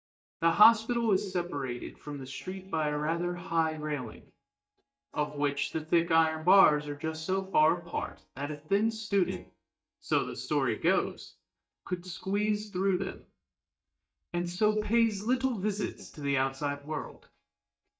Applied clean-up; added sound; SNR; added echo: neural mask model DeepFilterNet 3.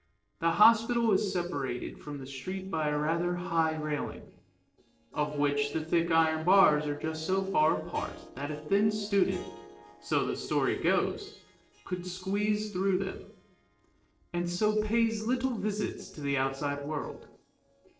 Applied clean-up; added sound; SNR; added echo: neural separator model SepFormer DNS4.